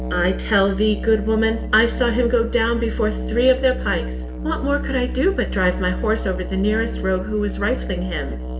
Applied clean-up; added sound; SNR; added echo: none; Musical instrument; 5 dB; reverberation time 0.6 s.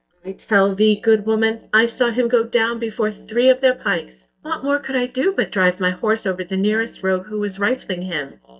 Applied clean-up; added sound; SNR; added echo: neural mask model DeepFilterNet 3.